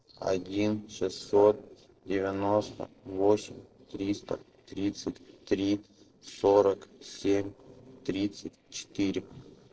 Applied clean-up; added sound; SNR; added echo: neural separator model SepFormer DNS4.